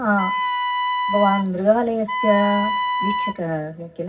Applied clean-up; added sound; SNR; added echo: none; Wind instrument, woodwind instrument; 1 dB; reverberation time 0.4 s.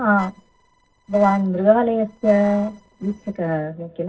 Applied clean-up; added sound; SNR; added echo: neural separator model SepFormer DNS4.